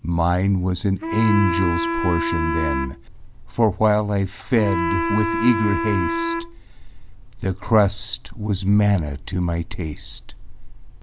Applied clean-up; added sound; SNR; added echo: none; Wind instrument, woodwind instrument; 4 dB; none.